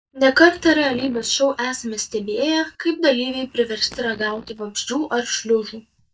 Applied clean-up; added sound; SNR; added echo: neural mask model DeepFilterNet 3.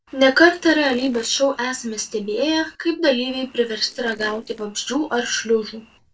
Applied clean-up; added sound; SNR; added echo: neural separator model SepFormer DNS4.